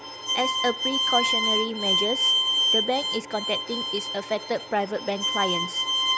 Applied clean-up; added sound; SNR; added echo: none; Bowed string instrument; -3 dB; none.